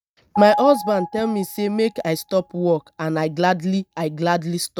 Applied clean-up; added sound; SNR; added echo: neural mask model RNNoise.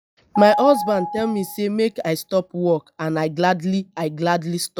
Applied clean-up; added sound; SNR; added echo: classical method log-MMSE.